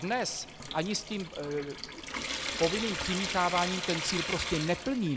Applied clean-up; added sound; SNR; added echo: none; Trickle, dribble / Sink (filling or washing) / Water tap, faucet; 5 dB; none.